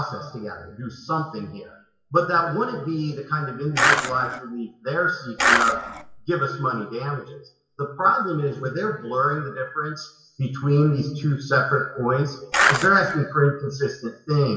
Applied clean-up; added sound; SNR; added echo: classical method WPE with log-MMSE.